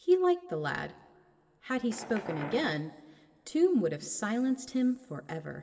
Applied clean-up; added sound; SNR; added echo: none; Wild animals; 13 dB; reverberation time 1.9 s.